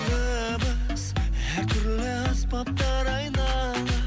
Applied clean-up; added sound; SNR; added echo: none; none; none; none.